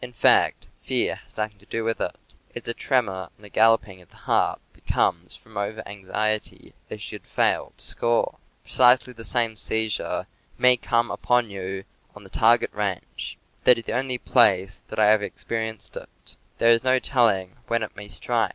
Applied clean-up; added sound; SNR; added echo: none; none; none; none.